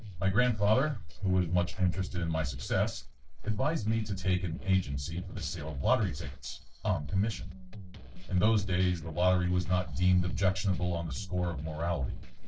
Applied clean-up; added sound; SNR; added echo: neural separator model SepFormer DNS4.